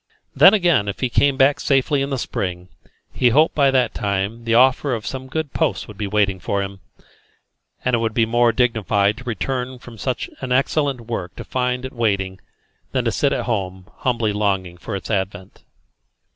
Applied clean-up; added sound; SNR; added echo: none; none; none; none.